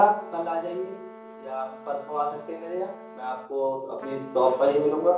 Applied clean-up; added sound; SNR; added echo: none; Trumpet; 17 dB; reverberation time 0.6 s.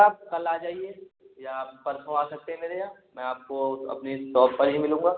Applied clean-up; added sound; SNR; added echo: none; none; none; none.